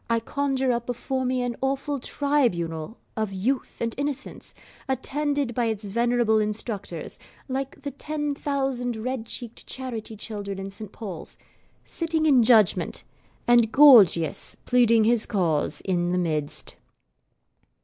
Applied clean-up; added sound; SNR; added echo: none; none; none; none.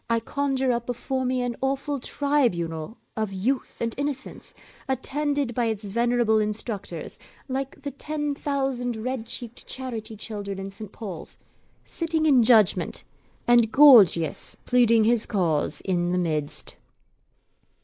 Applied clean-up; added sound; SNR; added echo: neural mask model Resemble Enhance denoiser.